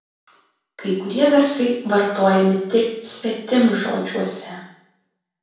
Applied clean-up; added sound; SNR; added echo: none; none; none; reverberation time 0.7 s.